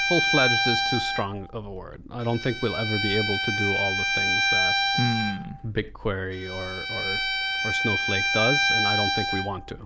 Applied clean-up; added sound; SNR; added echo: none; Bowed string instrument; -3 dB; none.